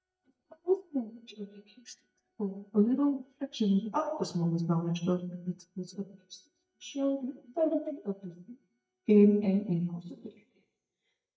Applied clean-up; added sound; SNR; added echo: neural mask model DeepFilterNet 3.